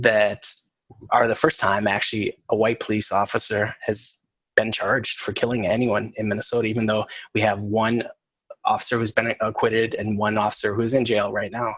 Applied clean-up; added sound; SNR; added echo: none; none; none; none.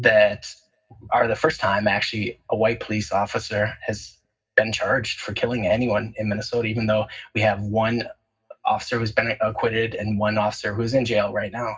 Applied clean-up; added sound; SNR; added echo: none; none; none; reverberation time 0.4 s.